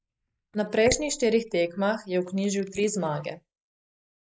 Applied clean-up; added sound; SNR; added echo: neural mask model Resemble Enhance denoiser.